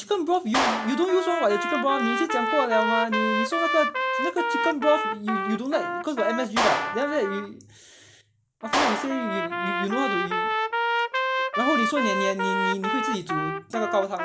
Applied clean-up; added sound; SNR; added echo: none; Clapping + Trumpet; 0 dB; none.